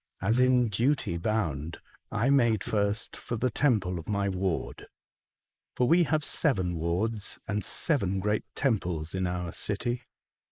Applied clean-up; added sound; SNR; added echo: neural mask model Resemble Enhance denoiser.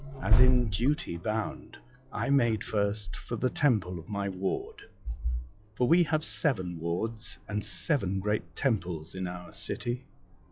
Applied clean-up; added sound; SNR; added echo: classical method log-MMSE.